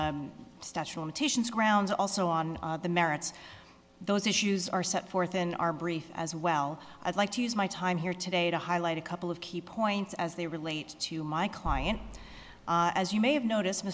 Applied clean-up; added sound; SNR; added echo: none; Boom; 10 dB; none.